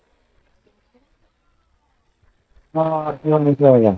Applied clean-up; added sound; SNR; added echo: neural mask model DeepFilterNet 3.